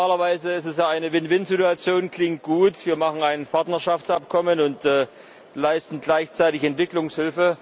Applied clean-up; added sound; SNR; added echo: none; none; none; none.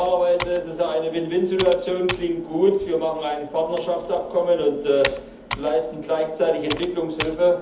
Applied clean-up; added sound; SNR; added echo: none; Computer keyboard; 11 dB; reverberation time 0.7 s.